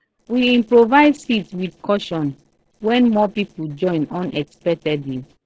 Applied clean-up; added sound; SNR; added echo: neural separator model SepFormer DNS4.